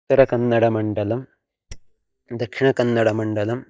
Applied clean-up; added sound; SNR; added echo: neural mask model DeepFilterNet 3.